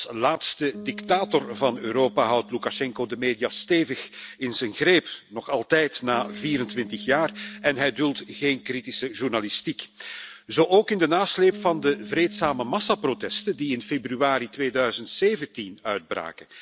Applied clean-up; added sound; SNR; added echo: none; Bass guitar; 19 dB; none.